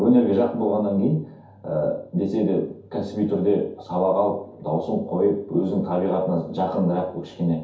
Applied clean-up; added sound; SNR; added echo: none; none; none; reverberation time 0.6 s.